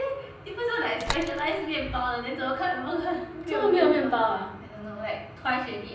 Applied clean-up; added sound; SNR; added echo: none; Slam; 11 dB; reverberation time 0.6 s.